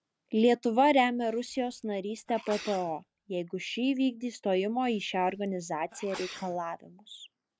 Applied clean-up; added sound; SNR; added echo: none; Sneeze; 19 dB; none.